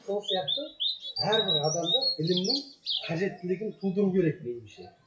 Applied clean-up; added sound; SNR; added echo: classical method WPE with log-MMSE.